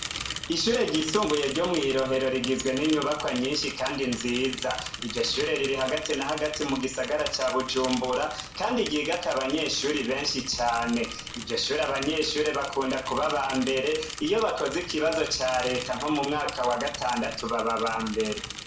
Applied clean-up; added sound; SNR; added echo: none; Mechanisms / Bicycle; 10 dB; reverberation time 0.4 s.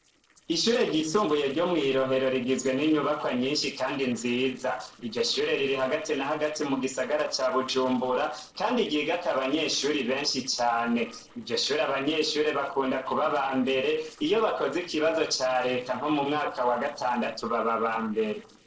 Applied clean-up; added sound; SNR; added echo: neural separator model SepFormer DNS4.